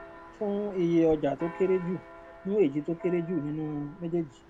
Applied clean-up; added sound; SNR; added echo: none; Church bell; 18 dB; none.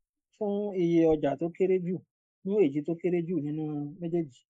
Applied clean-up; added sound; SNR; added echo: neural mask model Resemble Enhance denoiser.